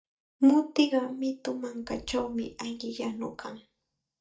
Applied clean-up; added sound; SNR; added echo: neural mask model DeepFilterNet 3.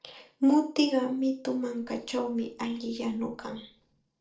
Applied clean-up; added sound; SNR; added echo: neural separator model SepFormer DNS4.